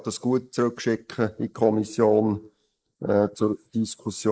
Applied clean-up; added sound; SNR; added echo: neural mask model Resemble Enhance denoiser.